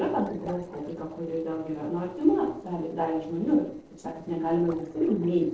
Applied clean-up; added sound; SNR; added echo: neural separator model SepFormer DNS4.